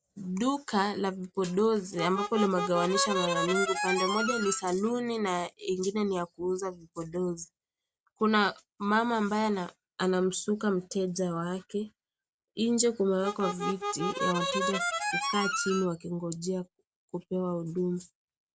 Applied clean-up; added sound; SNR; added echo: none; Harmonica; 2 dB; none.